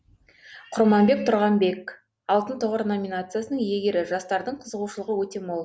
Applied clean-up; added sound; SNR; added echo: none; none; none; none.